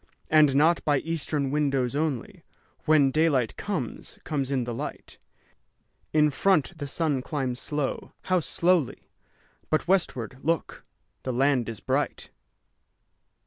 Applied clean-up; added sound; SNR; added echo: none; none; none; none.